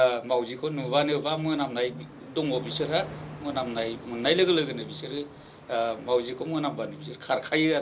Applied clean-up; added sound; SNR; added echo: none; Ocean; 19 dB; reverberation time 0.2 s.